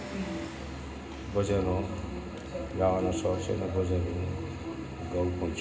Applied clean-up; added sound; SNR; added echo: none; Engine; 19 dB; reverberation time 0.2 s.